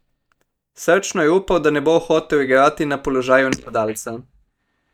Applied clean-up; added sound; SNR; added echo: neural mask model DeepFilterNet 3.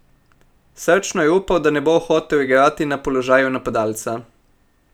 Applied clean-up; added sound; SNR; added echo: none; none; none; none.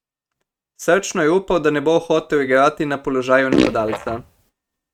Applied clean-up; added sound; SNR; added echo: neural mask model RNNoise.